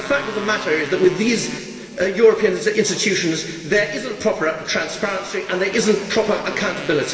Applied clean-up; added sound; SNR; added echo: none; Motorcycle; 16 dB; reverberation time 2.5 s.